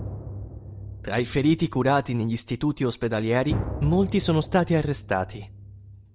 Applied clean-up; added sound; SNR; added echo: none; Drum; 10 dB; none.